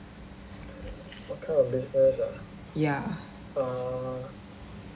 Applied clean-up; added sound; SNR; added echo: none; none; none; none.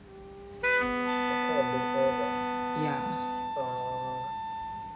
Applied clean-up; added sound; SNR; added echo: none; Wind instrument, woodwind instrument + Wind instrument, woodwind instrument; -5 dB; none.